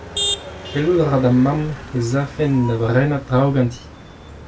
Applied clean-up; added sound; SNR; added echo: none; Motor vehicle (road); 11 dB; reverberation time 0.2 s.